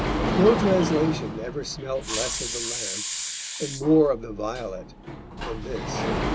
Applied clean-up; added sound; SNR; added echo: none; Hiss + Sliding door; 3 dB; none.